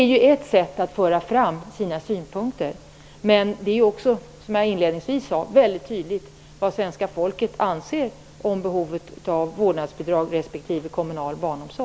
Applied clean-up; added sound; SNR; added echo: none; none; none; none.